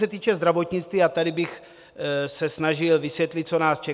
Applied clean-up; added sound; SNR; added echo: none; none; none; none.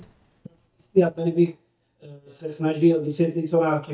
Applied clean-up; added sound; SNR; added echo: neural mask model DeepFilterNet 3.